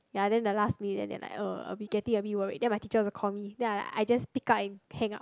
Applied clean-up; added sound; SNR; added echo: none; none; none; none.